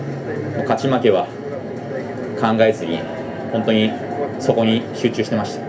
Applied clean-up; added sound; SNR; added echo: none; none; none; reverberation time 0.3 s.